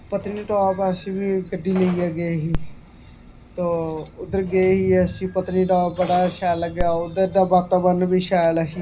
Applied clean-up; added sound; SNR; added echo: none; Telephone; 13 dB; reverberation time 0.4 s.